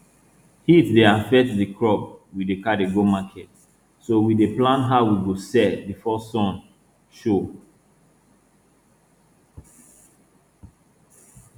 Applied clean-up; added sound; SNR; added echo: none; none; none; none.